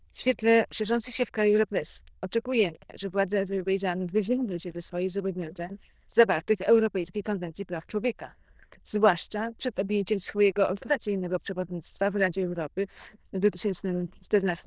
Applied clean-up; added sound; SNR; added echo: neural diffusion model UNIVERSE++.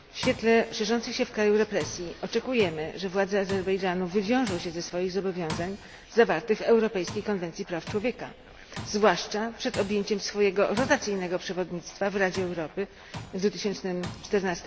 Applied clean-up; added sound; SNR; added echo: none; Tools; 16 dB; none.